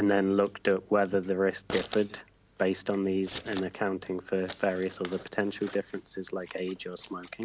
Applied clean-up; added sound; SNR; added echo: none; Scissors; 17 dB; none.